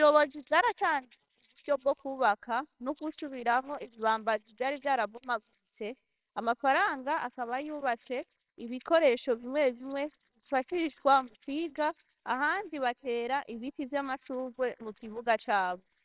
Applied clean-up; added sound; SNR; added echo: neural separator model SepFormer WHAMR!.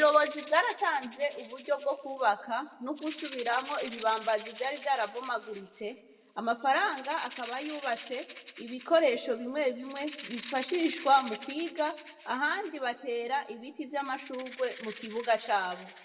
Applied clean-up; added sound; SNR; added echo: none; Rattle (instrument); 17 dB; reverberation time 0.6 s.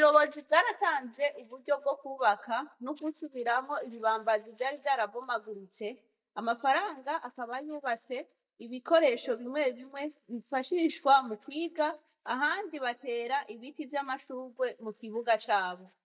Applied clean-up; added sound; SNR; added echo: neural mask model DeepFilterNet 3.